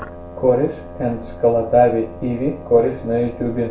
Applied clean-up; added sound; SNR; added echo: none; Wind instrument, woodwind instrument; 18 dB; reverberation time 0.3 s.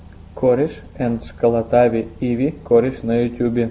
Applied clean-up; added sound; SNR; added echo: none; none; none; none.